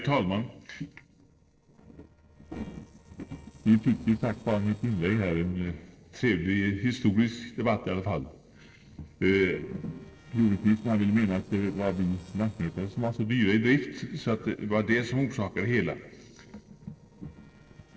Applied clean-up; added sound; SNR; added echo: neural separator model SepFormer DNS4.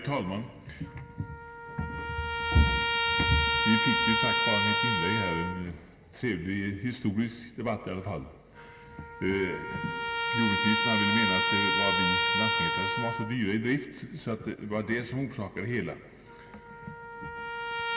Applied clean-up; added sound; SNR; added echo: none; Trumpet; -1 dB; reverberation time 1.7 s.